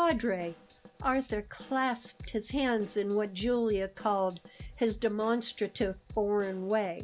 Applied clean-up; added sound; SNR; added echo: none; Drum / Drum kit; 18 dB; none.